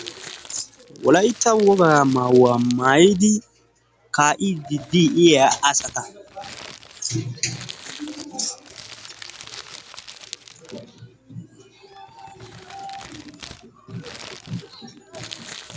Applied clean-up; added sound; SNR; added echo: none; Crumpling, crinkling; 20 dB; none.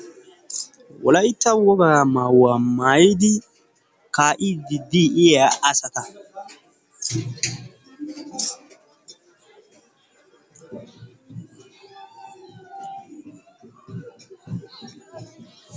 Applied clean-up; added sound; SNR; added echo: none; none; none; none.